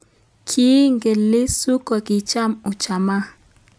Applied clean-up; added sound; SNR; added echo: none; none; none; none.